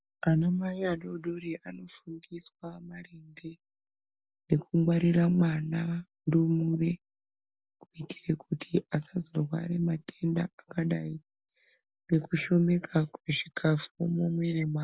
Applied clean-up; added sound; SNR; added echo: none; none; none; none.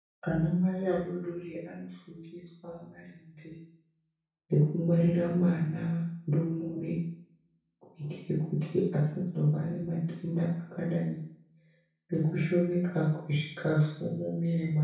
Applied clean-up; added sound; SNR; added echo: none; none; none; reverberation time 0.6 s.